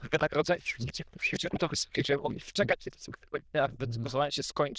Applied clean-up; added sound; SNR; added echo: neural diffusion model UNIVERSE++.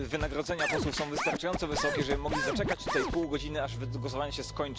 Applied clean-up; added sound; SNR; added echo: none; Slam / Engine starting + Scratching (performance technique); 1 dB; none.